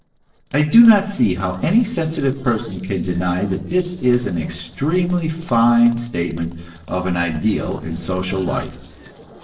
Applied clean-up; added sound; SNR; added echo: neural separator model SepFormer DNS4.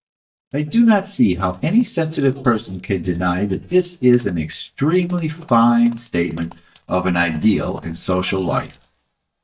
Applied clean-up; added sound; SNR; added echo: neural mask model DeepFilterNet 3.